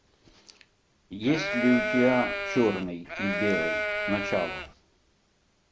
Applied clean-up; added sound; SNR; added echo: none; Livestock, farm animals, working animals; 1 dB; none.